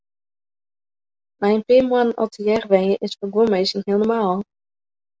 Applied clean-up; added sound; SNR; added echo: none; none; none; none.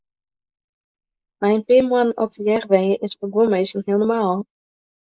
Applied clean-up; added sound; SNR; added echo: neural mask model Resemble Enhance denoiser.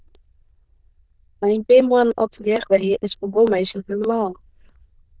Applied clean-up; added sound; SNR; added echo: neural diffusion model UNIVERSE++.